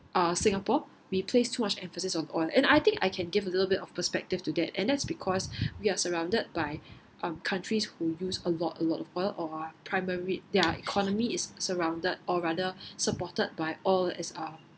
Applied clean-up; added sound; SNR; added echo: none; none; none; none.